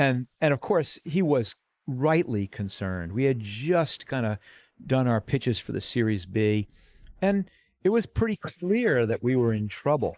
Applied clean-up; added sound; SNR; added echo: neural mask model Resemble Enhance denoiser.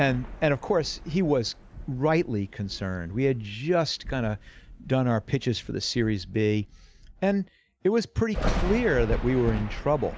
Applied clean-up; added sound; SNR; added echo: none; Thunder; 9 dB; none.